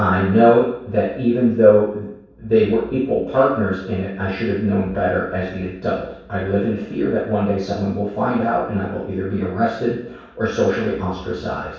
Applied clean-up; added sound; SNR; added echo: none; none; none; reverberation time 0.7 s.